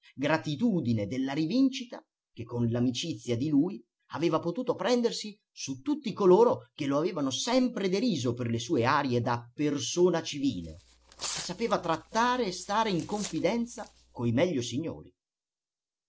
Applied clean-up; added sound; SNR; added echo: neural separator model SepFormer DNS4.